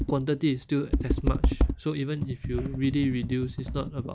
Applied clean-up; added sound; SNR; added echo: none; Computer keyboard; 0 dB; none.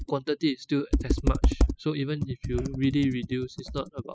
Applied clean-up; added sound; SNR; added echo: classical method spectral subtraction.